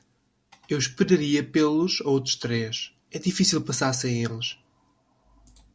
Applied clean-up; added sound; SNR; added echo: none; none; none; none.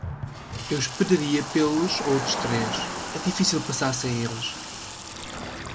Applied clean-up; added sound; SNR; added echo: none; Car passing by + Sink (filling or washing) / Water tap, faucet; 6 dB; none.